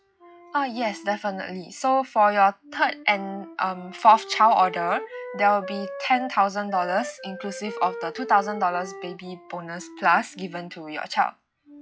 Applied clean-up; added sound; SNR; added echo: classical method log-MMSE.